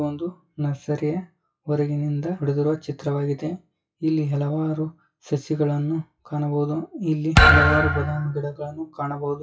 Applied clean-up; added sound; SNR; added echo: classical method WPE with log-MMSE.